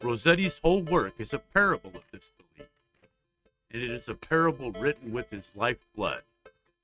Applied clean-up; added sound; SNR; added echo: neural mask model RNNoise.